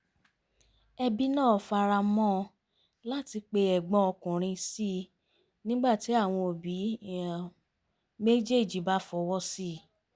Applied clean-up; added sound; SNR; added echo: none; none; none; none.